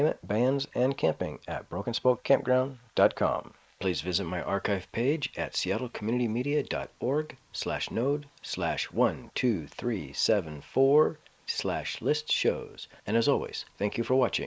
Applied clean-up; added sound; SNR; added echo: neural mask model Resemble Enhance denoiser.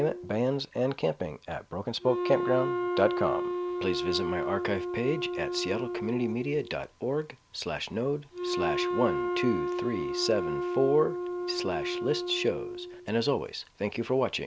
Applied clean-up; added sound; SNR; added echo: none; Wind instrument, woodwind instrument; 3 dB; none.